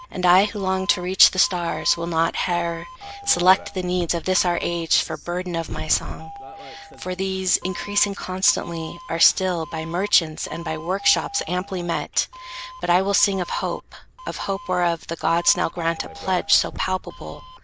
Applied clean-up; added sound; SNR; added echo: none; Doorbell; 15 dB; none.